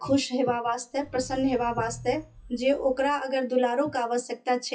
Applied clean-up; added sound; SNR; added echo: classical method WPE with log-MMSE.